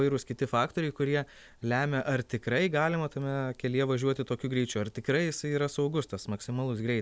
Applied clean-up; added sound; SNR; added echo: none; none; none; none.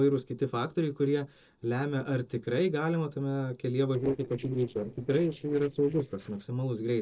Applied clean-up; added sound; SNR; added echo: neural separator model SepFormer DNS4.